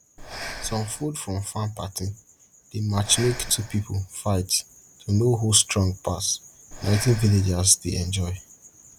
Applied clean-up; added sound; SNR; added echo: none; Breathing; 15 dB; none.